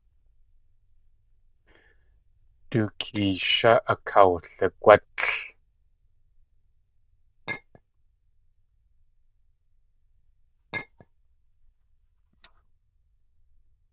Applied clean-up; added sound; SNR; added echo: neural diffusion model UNIVERSE++.